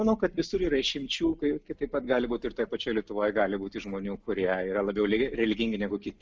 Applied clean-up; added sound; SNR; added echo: none; none; none; none.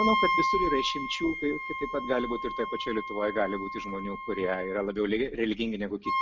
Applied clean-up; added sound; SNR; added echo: none; Wind instrument, woodwind instrument; 2 dB; none.